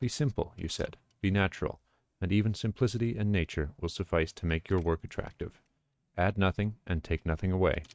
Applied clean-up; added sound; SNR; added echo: neural mask model RNNoise.